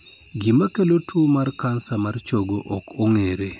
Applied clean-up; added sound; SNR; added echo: none; none; none; none.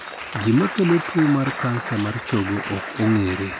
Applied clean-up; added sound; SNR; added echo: none; Applause; 9 dB; none.